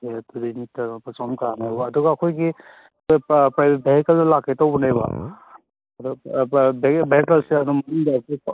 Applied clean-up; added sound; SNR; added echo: neural mask model Resemble Enhance denoiser.